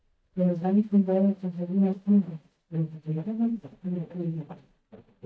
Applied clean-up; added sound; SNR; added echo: neural mask model DeepFilterNet 3.